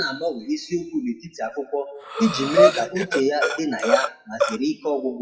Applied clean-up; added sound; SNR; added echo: classical method WPE with log-MMSE.